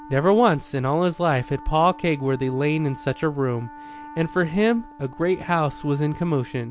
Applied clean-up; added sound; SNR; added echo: none; Wind instrument, woodwind instrument; 19 dB; none.